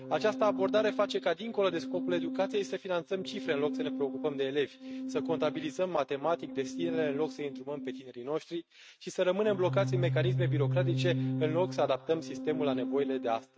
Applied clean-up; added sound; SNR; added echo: neural mask model RNNoise.